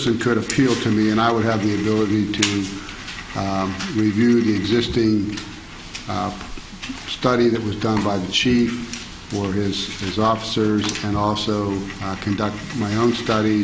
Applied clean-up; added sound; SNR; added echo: none; Coin (dropping); 18 dB; none.